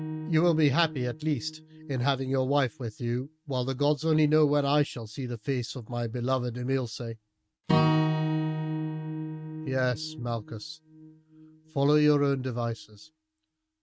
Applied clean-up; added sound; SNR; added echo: neural mask model RNNoise.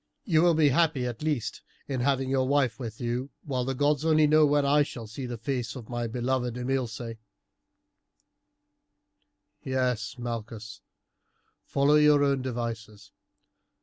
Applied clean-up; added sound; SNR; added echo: none; none; none; none.